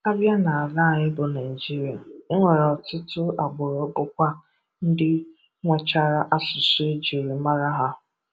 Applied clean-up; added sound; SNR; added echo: none; none; none; none.